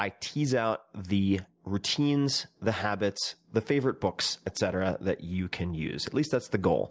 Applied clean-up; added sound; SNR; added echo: none; none; none; none.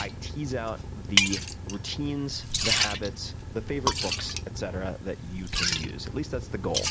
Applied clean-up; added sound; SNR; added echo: none; Liquid; -3 dB; none.